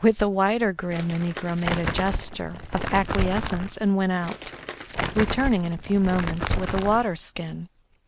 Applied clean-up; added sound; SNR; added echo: none; Crumpling, crinkling; 5 dB; none.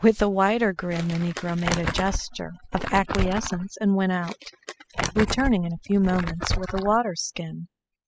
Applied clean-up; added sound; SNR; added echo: classical method spectral subtraction.